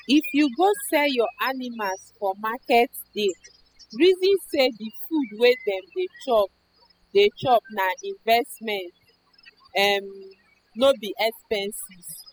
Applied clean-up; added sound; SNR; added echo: classical method spectral subtraction.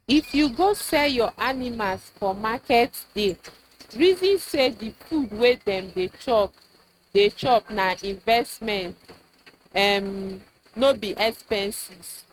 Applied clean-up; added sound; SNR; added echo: neural mask model RNNoise.